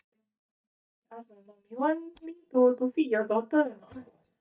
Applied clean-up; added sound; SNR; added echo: neural mask model DeepFilterNet 3.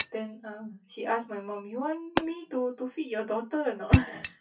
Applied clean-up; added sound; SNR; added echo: classical method WPE with log-MMSE.